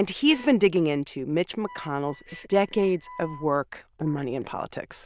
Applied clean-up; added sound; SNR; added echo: neural diffusion model UNIVERSE++.